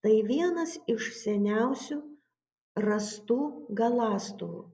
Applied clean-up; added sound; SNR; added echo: none; none; none; none.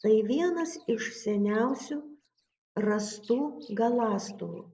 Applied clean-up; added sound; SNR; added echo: neural separator model SepFormer DNS4.